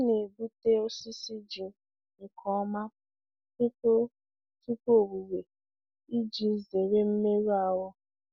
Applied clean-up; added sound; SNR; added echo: none; none; none; none.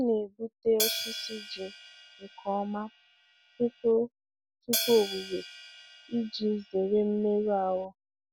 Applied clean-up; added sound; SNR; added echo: none; Hi-hat; 8 dB; none.